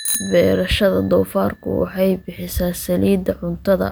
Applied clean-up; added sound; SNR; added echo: none; Bicycle bell; 15 dB; none.